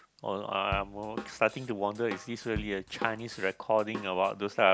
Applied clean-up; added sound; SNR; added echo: none; Drum / Drum kit; 12 dB; none.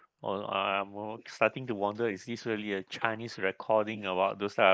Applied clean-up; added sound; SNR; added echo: neural mask model Resemble Enhance denoiser.